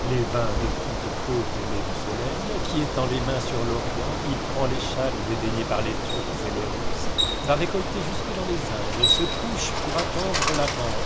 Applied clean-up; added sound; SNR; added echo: none; Bicycle; -3 dB; none.